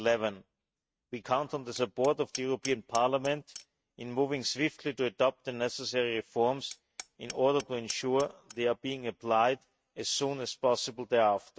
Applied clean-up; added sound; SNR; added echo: neural mask model RNNoise.